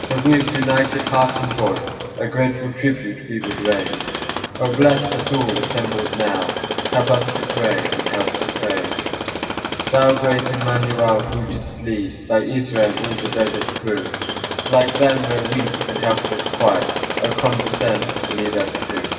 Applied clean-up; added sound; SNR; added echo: none; Tools; 3 dB; reverberation time 2.4 s.